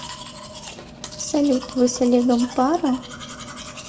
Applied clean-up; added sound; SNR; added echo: none; Domestic sounds, home sounds; 14 dB; reverberation time 1.3 s.